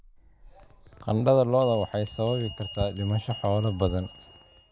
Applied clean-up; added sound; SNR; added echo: none; Bell; 10 dB; none.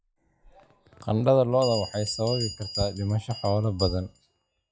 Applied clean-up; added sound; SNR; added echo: classical method log-MMSE.